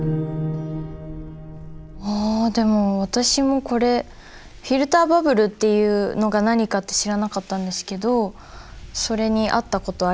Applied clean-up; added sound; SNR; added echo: none; Livestock, farm animals, working animals; 20 dB; none.